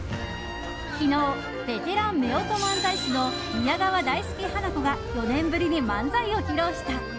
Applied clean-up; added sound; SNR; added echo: none; Fire + Organ; 12 dB; none.